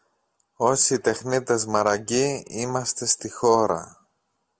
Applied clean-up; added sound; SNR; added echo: none; none; none; none.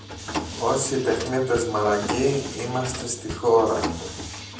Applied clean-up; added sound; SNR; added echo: none; Mechanisms; 8 dB; reverberation time 0.6 s.